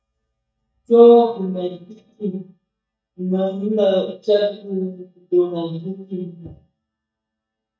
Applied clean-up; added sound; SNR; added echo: neural mask model DeepFilterNet 3.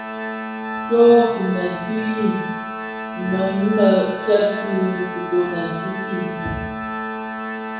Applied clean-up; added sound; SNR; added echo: none; Organ; 7 dB; reverberation time 1.1 s.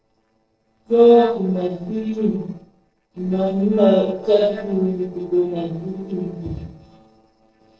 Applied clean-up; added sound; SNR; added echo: neural separator model SepFormer DNS4.